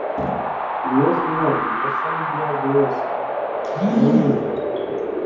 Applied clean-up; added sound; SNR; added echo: none; Wind; 1 dB; reverberation time 1.2 s.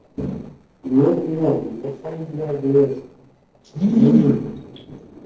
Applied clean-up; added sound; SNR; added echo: neural separator model SepFormer DNS4.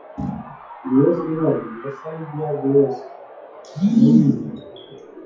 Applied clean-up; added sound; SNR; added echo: classical method WPE with log-MMSE.